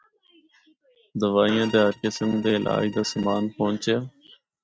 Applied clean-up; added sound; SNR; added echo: neural mask model RNNoise.